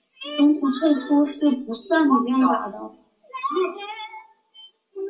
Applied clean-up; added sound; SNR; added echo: none; none; none; reverberation time 0.2 s.